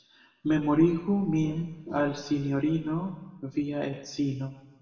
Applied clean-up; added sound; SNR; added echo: none; none; none; reverberation time 1.1 s.